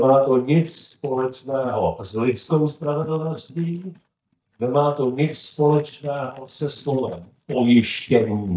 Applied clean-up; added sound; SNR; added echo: neural mask model DeepFilterNet 3.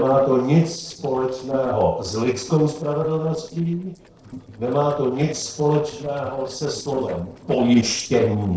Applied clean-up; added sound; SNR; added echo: neural separator model SepFormer DNS4.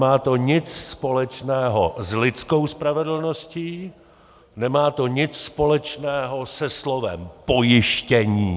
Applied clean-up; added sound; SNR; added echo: none; none; none; none.